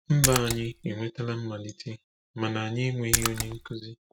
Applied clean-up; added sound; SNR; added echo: none; Splash, splatter; 0 dB; none.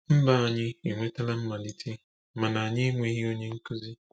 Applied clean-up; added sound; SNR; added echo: none; none; none; none.